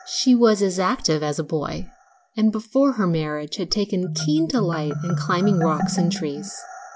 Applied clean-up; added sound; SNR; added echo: none; Marimba, xylophone; 9 dB; none.